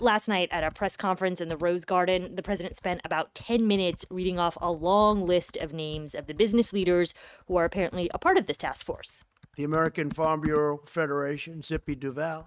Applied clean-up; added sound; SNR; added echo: neural mask model RNNoise.